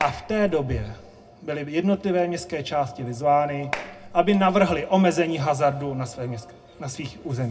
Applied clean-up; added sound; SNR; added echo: none; Clapping; 13 dB; reverberation time 0.2 s.